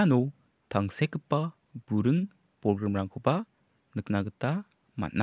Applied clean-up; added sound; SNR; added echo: none; none; none; none.